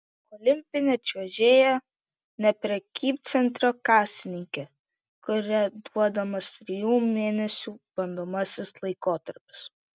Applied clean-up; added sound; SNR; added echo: none; none; none; none.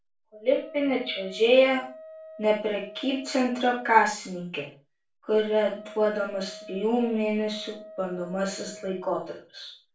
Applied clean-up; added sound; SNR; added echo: none; Wind instrument, woodwind instrument; 19 dB; reverberation time 0.3 s.